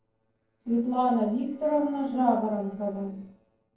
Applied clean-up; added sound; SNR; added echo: neural separator model SepFormer DNS4.